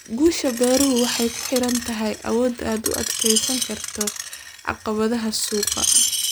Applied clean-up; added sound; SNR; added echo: none; Screech; 3 dB; none.